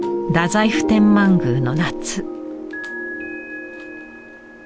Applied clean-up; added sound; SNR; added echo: none; none; none; none.